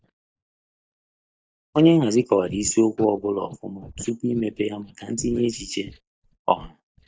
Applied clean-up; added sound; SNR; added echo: neural mask model DeepFilterNet 3.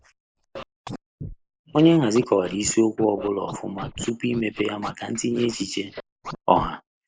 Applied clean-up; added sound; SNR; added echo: neural mask model Resemble Enhance denoiser.